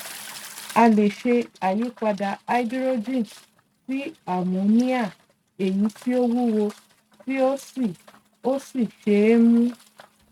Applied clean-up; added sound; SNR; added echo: neural mask model RNNoise.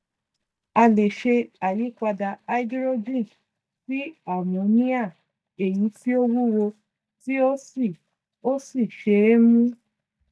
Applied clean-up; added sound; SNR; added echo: neural mask model DeepFilterNet 3.